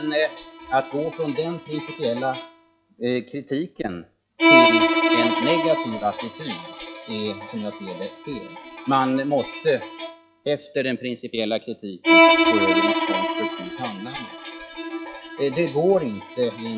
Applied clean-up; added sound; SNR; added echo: classical method log-MMSE.